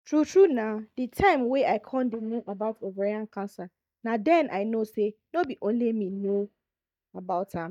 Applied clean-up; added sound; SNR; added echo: neural mask model DeepFilterNet 3.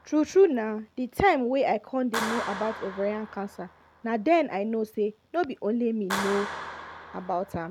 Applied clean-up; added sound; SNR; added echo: none; Clapping; 12 dB; none.